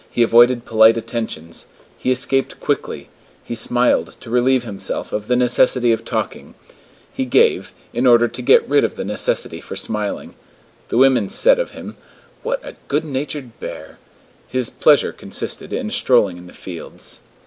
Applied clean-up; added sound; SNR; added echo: none; none; none; none.